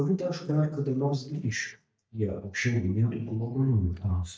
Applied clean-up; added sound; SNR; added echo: neural mask model DeepFilterNet 3.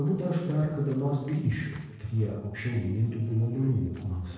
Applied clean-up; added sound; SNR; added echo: neural separator model SepFormer DNS4.